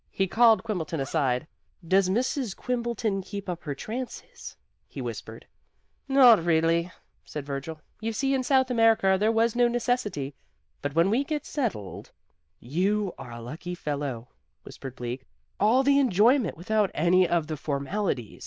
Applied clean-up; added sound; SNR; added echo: neural diffusion model UNIVERSE++.